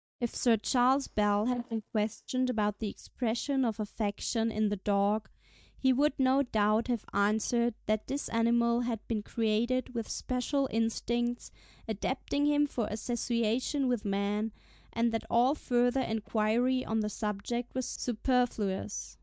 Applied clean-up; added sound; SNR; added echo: neural mask model DeepFilterNet 3.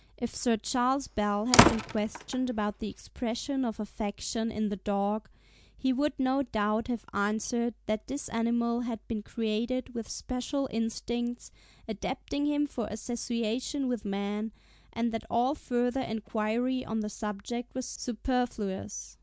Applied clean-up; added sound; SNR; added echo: none; Slam; -2 dB; none.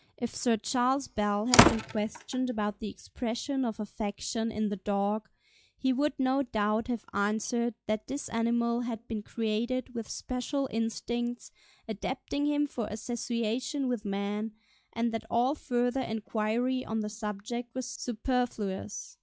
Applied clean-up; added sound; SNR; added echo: classical method log-MMSE.